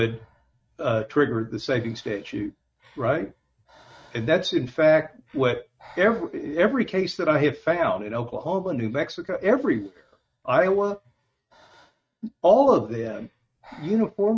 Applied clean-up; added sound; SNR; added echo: neural mask model RNNoise.